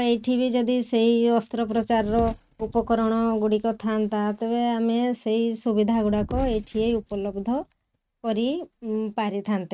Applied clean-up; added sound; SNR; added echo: neural mask model RNNoise.